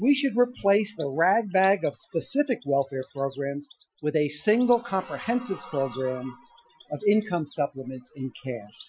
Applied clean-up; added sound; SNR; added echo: classical method Wiener filter.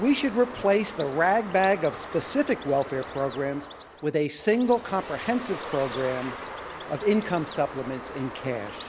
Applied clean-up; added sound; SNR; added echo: none; Bird; 12 dB; none.